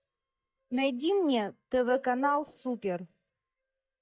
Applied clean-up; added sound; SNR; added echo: neural mask model DeepFilterNet 3.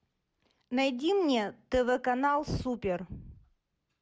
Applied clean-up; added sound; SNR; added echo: none; none; none; none.